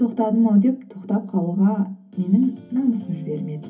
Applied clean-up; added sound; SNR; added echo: none; none; none; reverberation time 0.3 s.